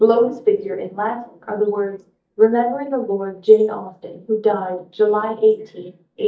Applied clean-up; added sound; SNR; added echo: neural mask model DeepFilterNet 3.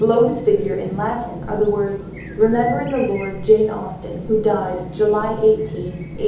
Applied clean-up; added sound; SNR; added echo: none; Chirp, tweet; 11 dB; reverberation time 0.8 s.